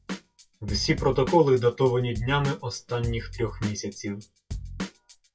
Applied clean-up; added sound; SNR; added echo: classical method WPE with log-MMSE.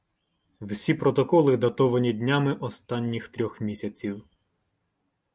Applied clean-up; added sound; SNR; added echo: none; none; none; none.